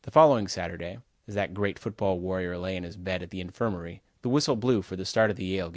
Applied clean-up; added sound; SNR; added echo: none; none; none; none.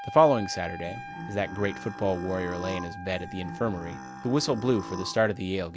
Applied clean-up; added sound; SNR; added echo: none; Burping, eructation + Wind instrument, woodwind instrument; 11 dB; none.